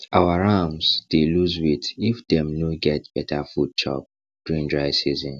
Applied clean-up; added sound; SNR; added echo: none; none; none; none.